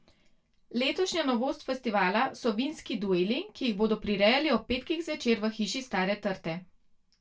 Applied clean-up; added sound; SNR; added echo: none; none; none; reverberation time 0.2 s.